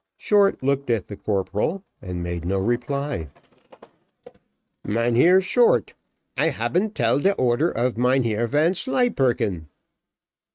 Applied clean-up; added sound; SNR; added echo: neural mask model RNNoise.